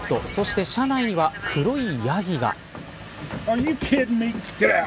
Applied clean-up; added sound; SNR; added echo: none; none; none; none.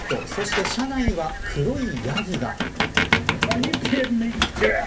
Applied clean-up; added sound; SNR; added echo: none; Squeak; 1 dB; reverberation time 0.3 s.